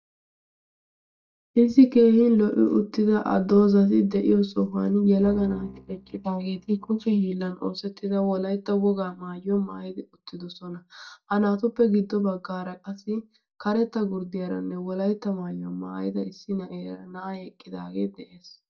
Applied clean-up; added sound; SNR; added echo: neural mask model DeepFilterNet 3.